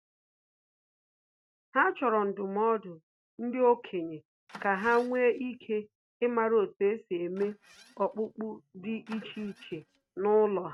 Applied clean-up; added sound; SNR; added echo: neural mask model RNNoise.